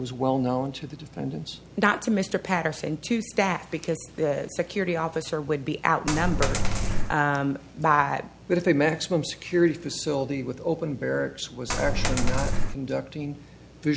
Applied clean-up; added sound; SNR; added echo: none; Coin (dropping); -4 dB; none.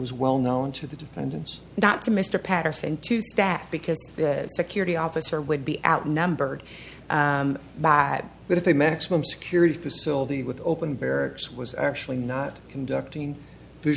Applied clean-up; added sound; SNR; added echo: none; none; none; none.